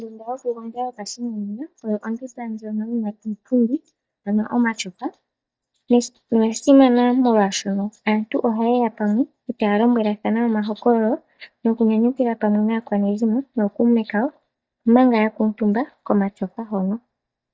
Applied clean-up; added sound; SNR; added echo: neural mask model DeepFilterNet 3.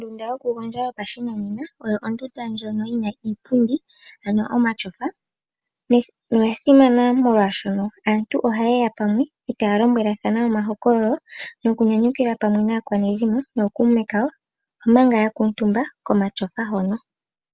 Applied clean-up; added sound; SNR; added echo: none; none; none; none.